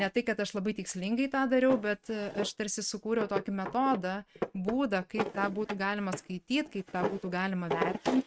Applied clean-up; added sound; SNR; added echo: neural mask model RNNoise.